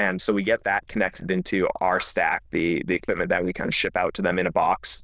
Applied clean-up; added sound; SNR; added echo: neural diffusion model UNIVERSE++.